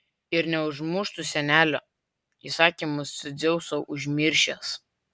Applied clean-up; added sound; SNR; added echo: none; none; none; none.